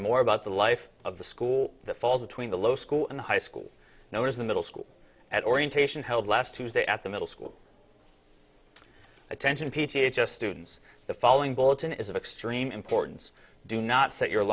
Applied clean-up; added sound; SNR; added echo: none; Tambourine; 15 dB; none.